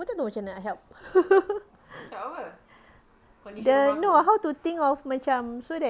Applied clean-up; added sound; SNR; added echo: none; none; none; none.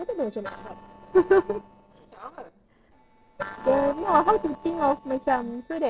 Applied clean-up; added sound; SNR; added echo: neural separator model SepFormer DNS4.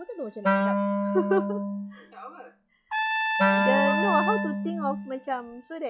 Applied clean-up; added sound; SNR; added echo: classical method log-MMSE.